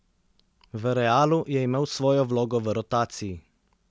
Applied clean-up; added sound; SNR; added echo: none; none; none; none.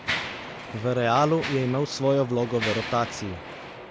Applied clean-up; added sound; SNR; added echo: none; Mechanisms; 9 dB; none.